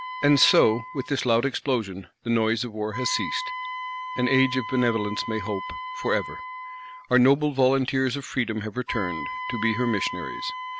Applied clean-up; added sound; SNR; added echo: none; Wind instrument, woodwind instrument; 10 dB; none.